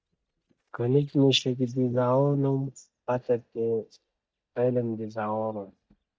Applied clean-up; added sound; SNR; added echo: neural mask model DeepFilterNet 3.